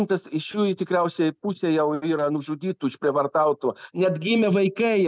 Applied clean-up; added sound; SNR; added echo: none; none; none; none.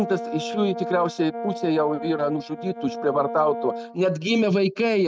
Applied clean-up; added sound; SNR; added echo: neural mask model RNNoise.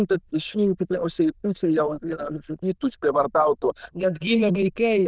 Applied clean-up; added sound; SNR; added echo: neural diffusion model UNIVERSE++.